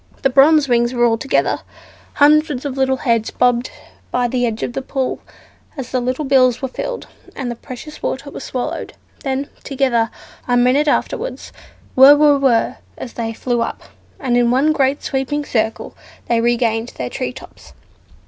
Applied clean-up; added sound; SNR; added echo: none; none; none; none.